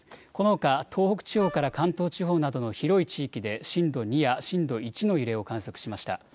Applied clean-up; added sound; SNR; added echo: none; Wind instrument, woodwind instrument; 15 dB; none.